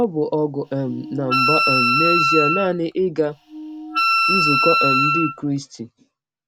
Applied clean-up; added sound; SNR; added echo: none; Wind instrument, woodwind instrument; -3 dB; none.